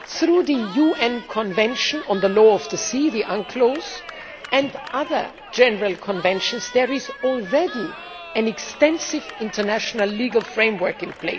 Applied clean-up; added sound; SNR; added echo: none; Cheering; 16 dB; none.